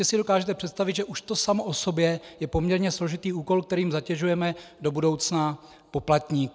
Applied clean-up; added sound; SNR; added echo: none; none; none; none.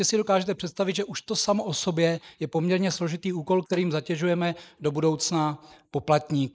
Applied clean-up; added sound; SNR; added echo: neural mask model Resemble Enhance denoiser.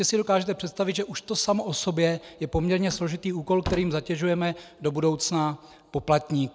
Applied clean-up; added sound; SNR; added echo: none; Slam; 14 dB; none.